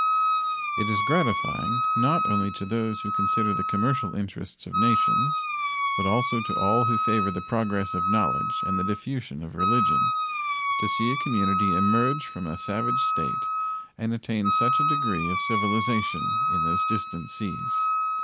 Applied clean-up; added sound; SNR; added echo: none; Wind instrument, woodwind instrument; -2 dB; none.